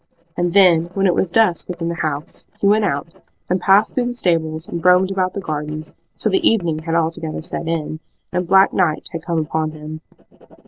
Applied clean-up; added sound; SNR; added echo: neural separator model SepFormer DNS4.